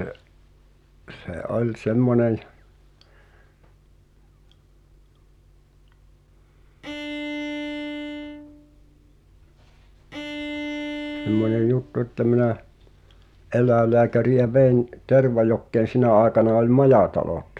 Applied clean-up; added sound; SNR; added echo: none; Bowed string instrument; 11 dB; none.